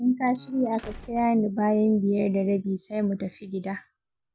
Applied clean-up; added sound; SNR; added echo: none; Slam; 20 dB; none.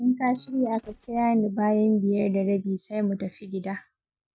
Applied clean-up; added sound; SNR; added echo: neural mask model RNNoise.